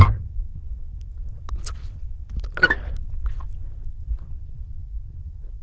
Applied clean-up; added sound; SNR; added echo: neural diffusion model UNIVERSE++.